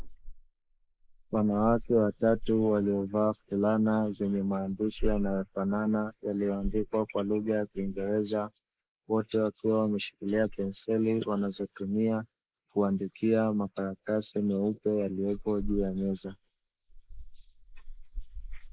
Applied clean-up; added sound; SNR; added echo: neural mask model Resemble Enhance denoiser.